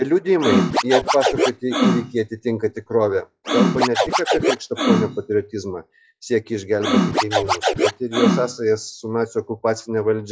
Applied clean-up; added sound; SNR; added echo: classical method log-MMSE.